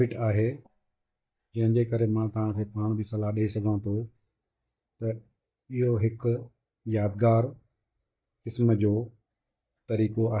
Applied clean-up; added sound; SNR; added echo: neural mask model DeepFilterNet 3.